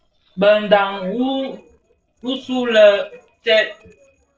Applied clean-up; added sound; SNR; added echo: neural separator model SepFormer DNS4.